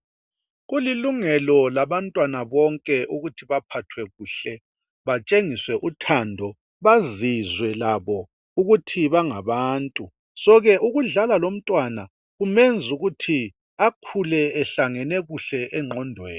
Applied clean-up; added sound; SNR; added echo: none; none; none; none.